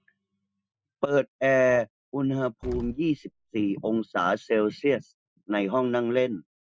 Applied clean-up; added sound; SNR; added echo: classical method Wiener filter.